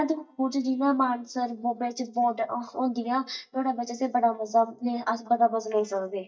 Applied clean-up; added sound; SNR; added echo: neural mask model DeepFilterNet 3.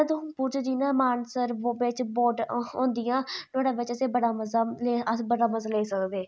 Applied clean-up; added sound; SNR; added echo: none; none; none; none.